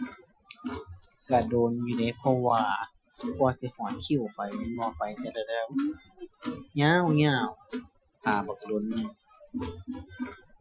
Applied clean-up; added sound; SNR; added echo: classical method Wiener filter.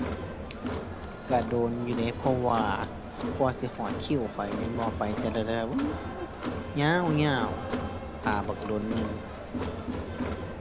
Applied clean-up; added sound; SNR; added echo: none; Crowd; 3 dB; none.